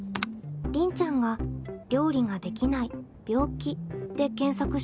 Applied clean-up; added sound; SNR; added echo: none; none; none; none.